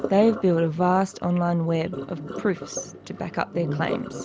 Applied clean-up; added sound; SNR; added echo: none; Sink (filling or washing); 10 dB; none.